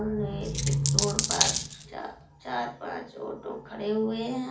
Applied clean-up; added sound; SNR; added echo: none; Coin (dropping); -2 dB; reverberation time 0.4 s.